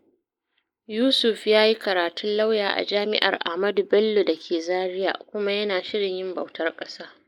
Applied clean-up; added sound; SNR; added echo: neural mask model Resemble Enhance denoiser.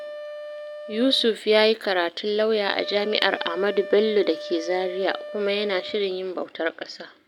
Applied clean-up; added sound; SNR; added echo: none; Wind instrument, woodwind instrument; 13 dB; none.